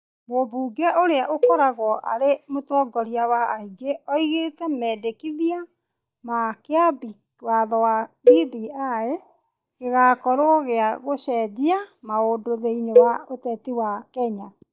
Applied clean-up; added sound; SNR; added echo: neural mask model DeepFilterNet 3.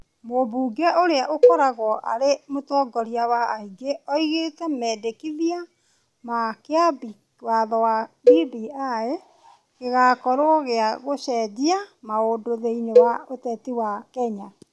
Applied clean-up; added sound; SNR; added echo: none; Cowbell; -1 dB; none.